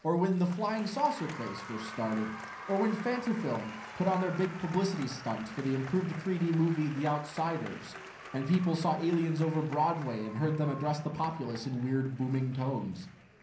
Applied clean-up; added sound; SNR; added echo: none; Applause; 15 dB; reverberation time 0.6 s.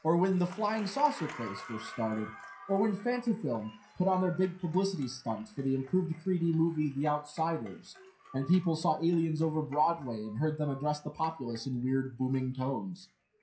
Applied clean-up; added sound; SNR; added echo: classical method WPE with log-MMSE.